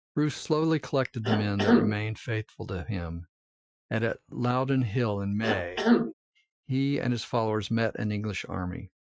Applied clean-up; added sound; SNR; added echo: classical method Wiener filter.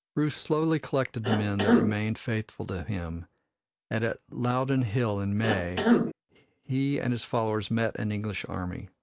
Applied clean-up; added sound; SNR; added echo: none; Cough; -2 dB; none.